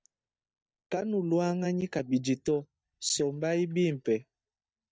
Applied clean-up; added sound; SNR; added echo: neural mask model DeepFilterNet 3.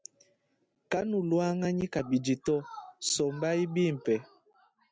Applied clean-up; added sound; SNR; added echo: none; none; none; none.